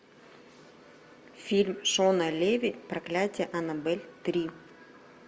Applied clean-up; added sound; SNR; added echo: none; none; none; none.